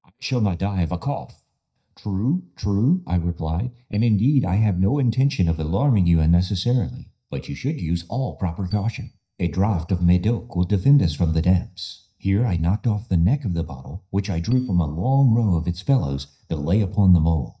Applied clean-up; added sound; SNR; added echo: neural mask model DeepFilterNet 3.